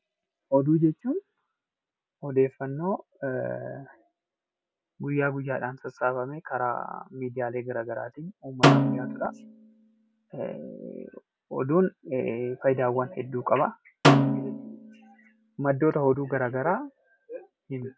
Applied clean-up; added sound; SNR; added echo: none; Snare drum; -3 dB; none.